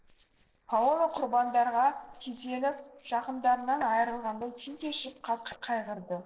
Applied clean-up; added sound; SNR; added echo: neural separator model SepFormer DNS4.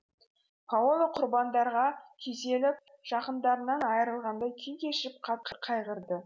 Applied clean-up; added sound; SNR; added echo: none; none; none; none.